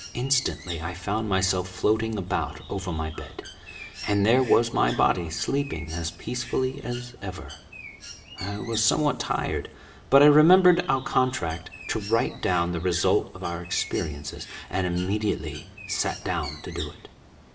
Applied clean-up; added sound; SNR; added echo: none; Bird; 17 dB; reverberation time 0.8 s.